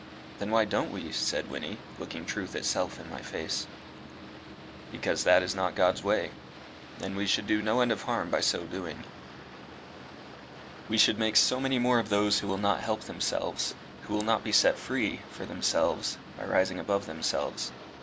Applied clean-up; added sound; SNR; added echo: none; Boat, Water vehicle; 15 dB; none.